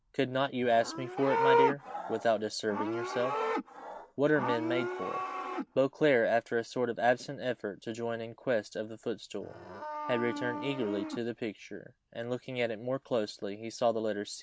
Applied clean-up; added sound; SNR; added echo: none; Livestock, farm animals, working animals; 4 dB; none.